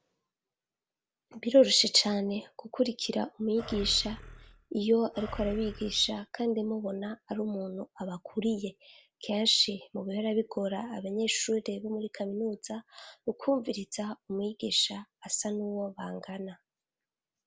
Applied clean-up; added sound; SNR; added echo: none; Animal; 12 dB; none.